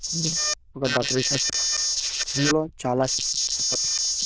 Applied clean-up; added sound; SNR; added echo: neural diffusion model UNIVERSE++.